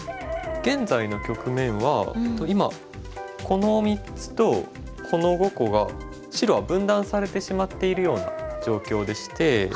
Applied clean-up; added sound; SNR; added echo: none; Chicken, rooster; 15 dB; none.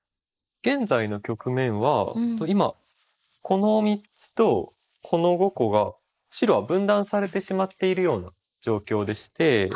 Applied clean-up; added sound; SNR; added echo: neural mask model Resemble Enhance denoiser.